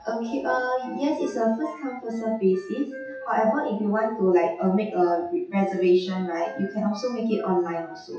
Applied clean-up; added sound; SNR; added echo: classical method WPE with log-MMSE.